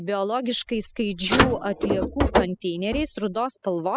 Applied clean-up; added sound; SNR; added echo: classical method spectral subtraction.